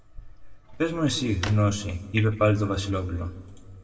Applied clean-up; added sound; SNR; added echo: none; Drawer open or close; 18 dB; reverberation time 0.9 s.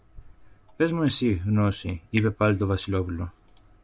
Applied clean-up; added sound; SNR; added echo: none; none; none; none.